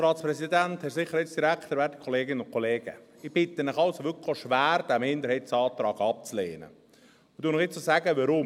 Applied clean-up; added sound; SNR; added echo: none; none; none; none.